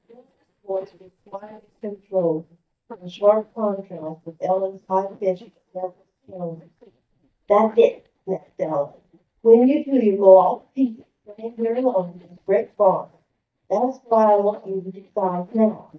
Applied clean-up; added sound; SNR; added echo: neural mask model DeepFilterNet 3.